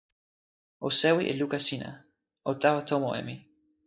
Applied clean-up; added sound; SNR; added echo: neural mask model DeepFilterNet 3.